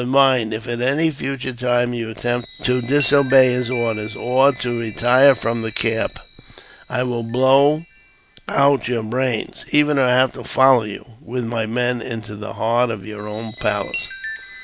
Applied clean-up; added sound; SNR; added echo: none; Chime; 19 dB; none.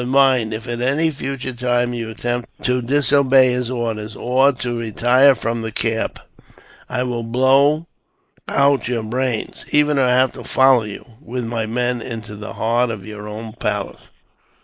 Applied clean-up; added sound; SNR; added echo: neural mask model Resemble Enhance denoiser.